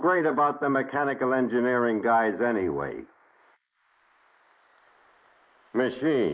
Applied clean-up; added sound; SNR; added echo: neural mask model Resemble Enhance denoiser.